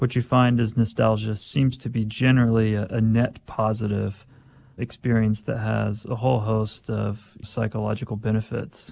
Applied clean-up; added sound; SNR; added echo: none; none; none; none.